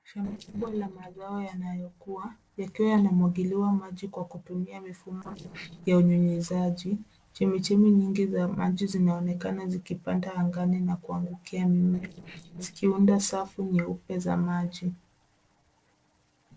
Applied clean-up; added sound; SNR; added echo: neural separator model SepFormer DNS4.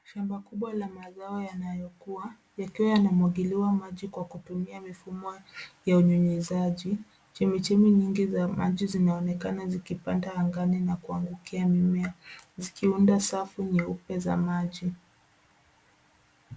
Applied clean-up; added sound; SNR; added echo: none; none; none; none.